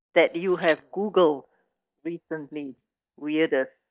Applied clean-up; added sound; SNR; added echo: neural mask model DeepFilterNet 3.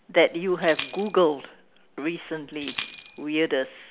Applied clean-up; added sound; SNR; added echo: none; Chime; 13 dB; none.